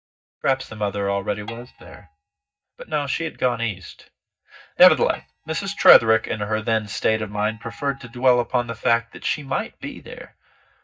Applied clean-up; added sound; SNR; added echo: neural mask model DeepFilterNet 3.